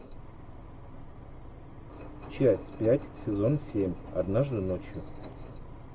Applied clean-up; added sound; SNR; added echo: none; Engine; 13 dB; none.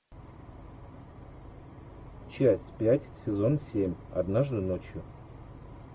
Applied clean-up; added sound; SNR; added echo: none; none; none; none.